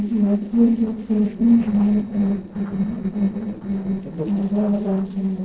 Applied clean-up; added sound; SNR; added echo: neural separator model SepFormer DNS4.